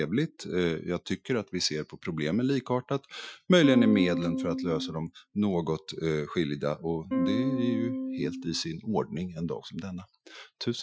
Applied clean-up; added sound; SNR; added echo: classical method Wiener filter.